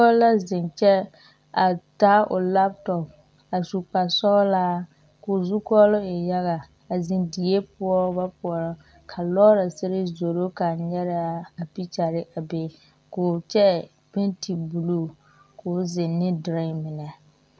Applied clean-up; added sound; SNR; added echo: none; none; none; none.